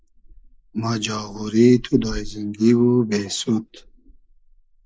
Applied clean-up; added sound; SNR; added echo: neural mask model Resemble Enhance denoiser.